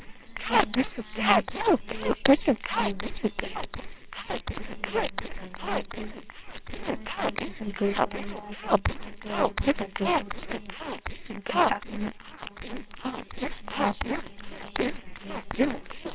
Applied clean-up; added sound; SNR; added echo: neural separator model SepFormer WHAMR!.